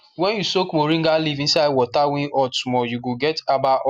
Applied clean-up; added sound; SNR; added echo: none; none; none; none.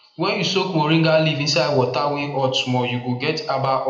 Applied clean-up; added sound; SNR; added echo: none; none; none; reverberation time 0.7 s.